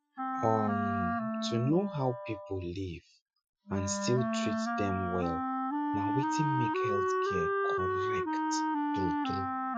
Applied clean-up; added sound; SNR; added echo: classical method Wiener filter.